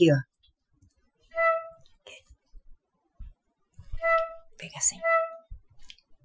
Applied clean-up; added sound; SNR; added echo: classical method Wiener filter.